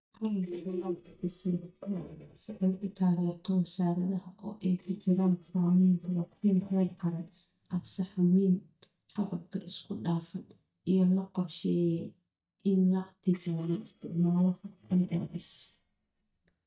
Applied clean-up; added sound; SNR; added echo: neural mask model DeepFilterNet 3.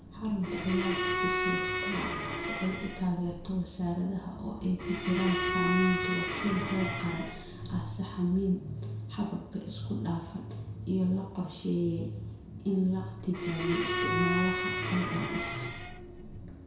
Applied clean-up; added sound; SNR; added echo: none; Bowed string instrument; 1 dB; reverberation time 0.7 s.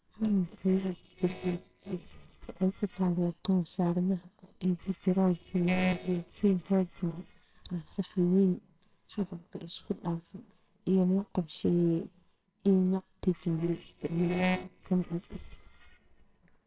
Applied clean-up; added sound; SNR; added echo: neural separator model SepFormer WHAMR!.